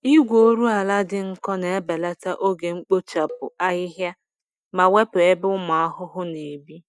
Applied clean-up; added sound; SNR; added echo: neural mask model DeepFilterNet 3.